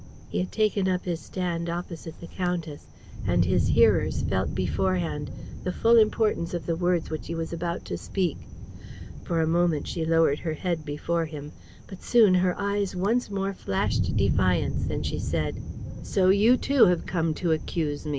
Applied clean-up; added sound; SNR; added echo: none; Thunder; 6 dB; none.